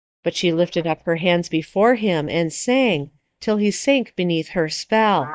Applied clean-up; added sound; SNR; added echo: neural mask model DeepFilterNet 3.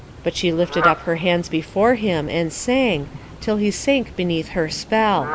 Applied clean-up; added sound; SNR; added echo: none; Fowl; 9 dB; none.